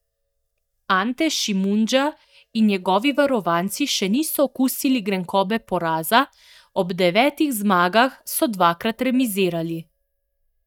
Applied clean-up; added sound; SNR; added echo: neural mask model DeepFilterNet 3.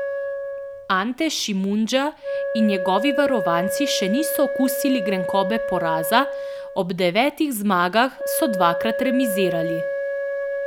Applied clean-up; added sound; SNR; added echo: none; Wind instrument, woodwind instrument; 4 dB; none.